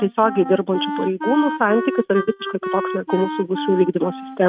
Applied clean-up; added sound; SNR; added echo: neural mask model RNNoise.